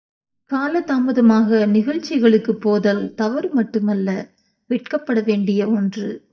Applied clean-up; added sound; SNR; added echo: neural mask model DeepFilterNet 3.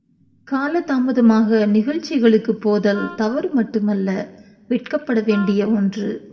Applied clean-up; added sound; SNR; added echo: none; Wind instrument, woodwind instrument; 18 dB; reverberation time 0.8 s.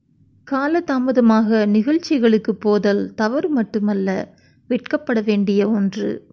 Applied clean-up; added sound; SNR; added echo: none; none; none; none.